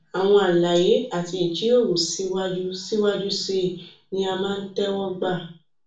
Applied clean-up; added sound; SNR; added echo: none; none; none; reverberation time 0.4 s.